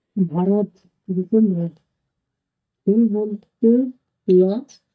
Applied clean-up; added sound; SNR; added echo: neural mask model DeepFilterNet 3.